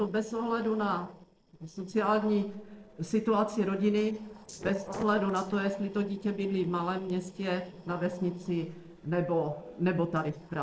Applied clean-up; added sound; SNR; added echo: neural separator model SepFormer DNS4.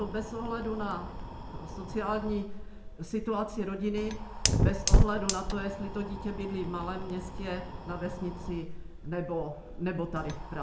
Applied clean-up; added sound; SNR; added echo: none; Fire; -2 dB; reverberation time 0.6 s.